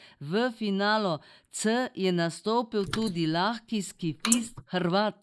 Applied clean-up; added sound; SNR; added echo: neural mask model Resemble Enhance denoiser.